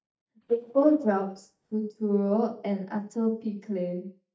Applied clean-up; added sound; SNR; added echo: neural mask model DeepFilterNet 3.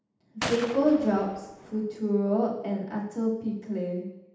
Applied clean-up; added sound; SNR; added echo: none; Gunshot, gunfire; 11 dB; reverberation time 0.8 s.